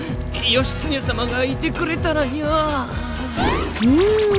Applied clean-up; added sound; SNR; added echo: none; Bowed string instrument; 15 dB; none.